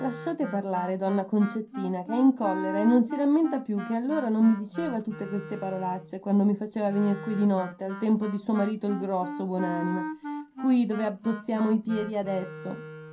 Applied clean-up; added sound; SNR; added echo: none; Wind instrument, woodwind instrument; 11 dB; reverberation time 0.3 s.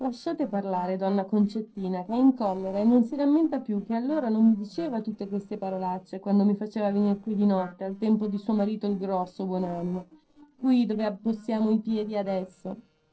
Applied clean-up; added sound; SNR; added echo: neural separator model SepFormer DNS4.